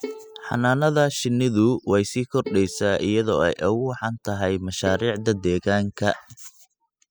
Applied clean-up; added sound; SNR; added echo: classical method spectral subtraction.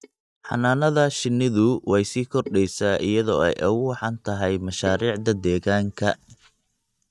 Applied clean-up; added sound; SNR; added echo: neural mask model DeepFilterNet 3.